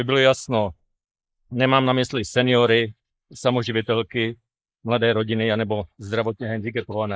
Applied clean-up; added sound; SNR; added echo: neural mask model Resemble Enhance denoiser.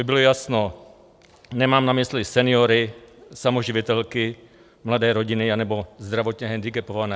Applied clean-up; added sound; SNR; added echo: none; none; none; none.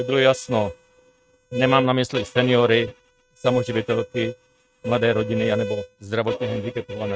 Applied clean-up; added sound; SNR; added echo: neural mask model RNNoise.